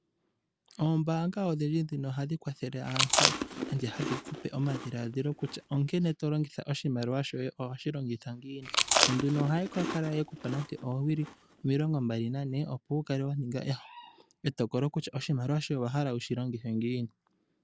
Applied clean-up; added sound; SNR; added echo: none; Chewing, mastication; 1 dB; none.